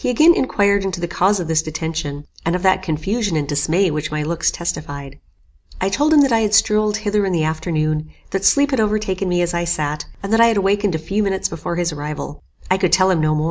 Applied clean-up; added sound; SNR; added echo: none; none; none; none.